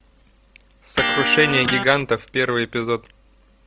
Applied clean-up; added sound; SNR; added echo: none; Electric guitar; 5 dB; none.